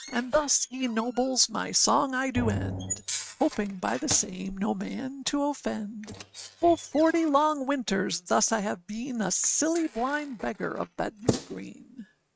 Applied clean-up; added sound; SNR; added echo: neural mask model RNNoise.